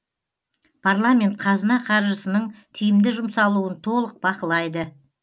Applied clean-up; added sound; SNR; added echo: none; none; none; none.